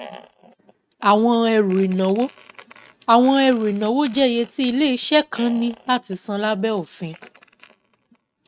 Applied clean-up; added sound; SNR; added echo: neural mask model RNNoise.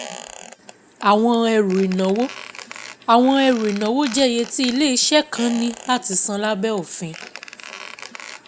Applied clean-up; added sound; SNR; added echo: none; Squeak; 17 dB; none.